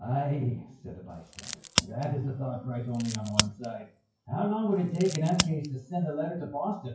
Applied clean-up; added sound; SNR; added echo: classical method WPE with log-MMSE.